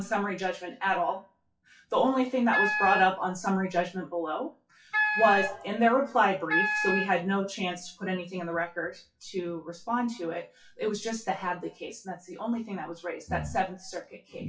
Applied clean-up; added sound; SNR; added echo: classical method WPE with log-MMSE.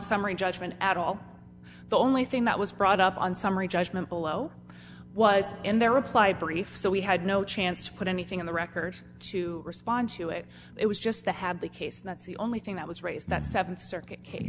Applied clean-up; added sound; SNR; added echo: none; none; none; none.